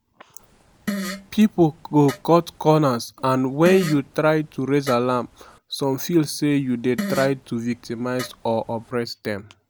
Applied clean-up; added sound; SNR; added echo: none; Fart; 13 dB; none.